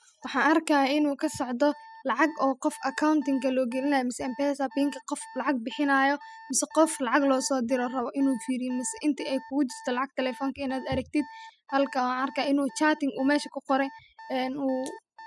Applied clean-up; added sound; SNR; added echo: classical method spectral subtraction.